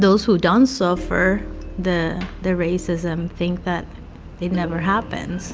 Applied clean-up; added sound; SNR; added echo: none; none; none; none.